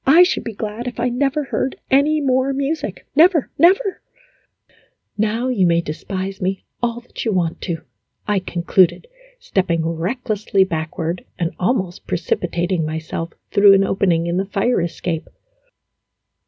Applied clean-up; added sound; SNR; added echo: none; none; none; none.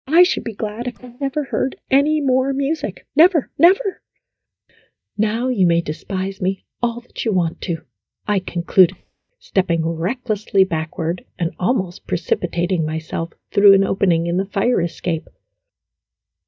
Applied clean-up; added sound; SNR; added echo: neural mask model DeepFilterNet 3.